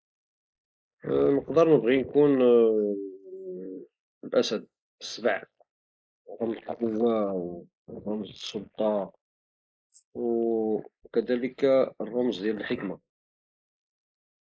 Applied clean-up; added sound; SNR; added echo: neural mask model Resemble Enhance denoiser.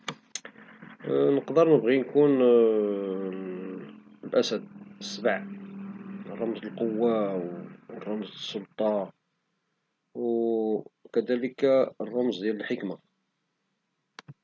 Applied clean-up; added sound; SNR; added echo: none; none; none; none.